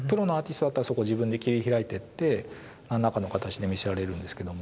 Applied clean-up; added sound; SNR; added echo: none; none; none; none.